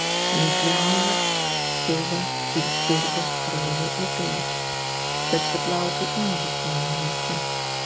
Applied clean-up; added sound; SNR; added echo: none; Sawing / Engine; -5 dB; none.